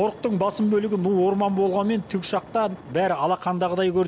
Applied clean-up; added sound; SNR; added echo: none; none; none; none.